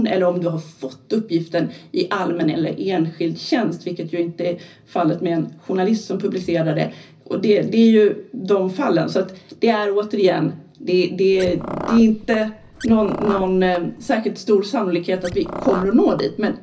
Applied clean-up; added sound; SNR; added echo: none; Car; 11 dB; reverberation time 0.4 s.